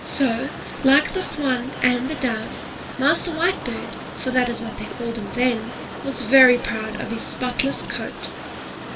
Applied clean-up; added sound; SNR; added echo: none; Boat, Water vehicle; 10 dB; reverberation time 2.3 s.